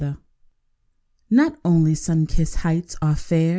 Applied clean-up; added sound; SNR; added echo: none; none; none; none.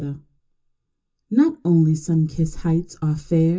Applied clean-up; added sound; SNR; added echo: none; none; none; reverberation time 0.2 s.